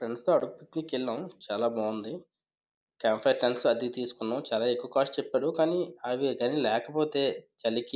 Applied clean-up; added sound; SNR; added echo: none; none; none; none.